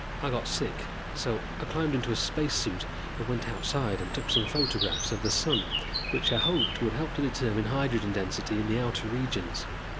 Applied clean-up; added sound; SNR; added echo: none; Bird; 2 dB; none.